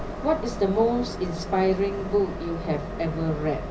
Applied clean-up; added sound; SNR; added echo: none; Train; 7 dB; reverberation time 0.5 s.